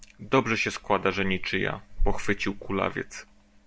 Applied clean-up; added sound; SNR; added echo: none; none; none; none.